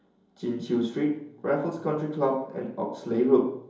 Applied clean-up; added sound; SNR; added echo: none; none; none; reverberation time 2.8 s.